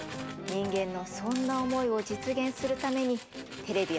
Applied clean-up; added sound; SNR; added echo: none; Tools; 14 dB; none.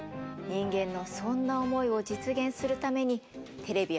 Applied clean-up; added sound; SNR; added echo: none; none; none; none.